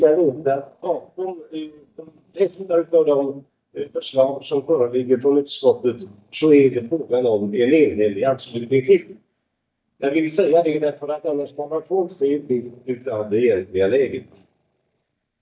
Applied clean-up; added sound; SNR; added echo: neural mask model DeepFilterNet 3.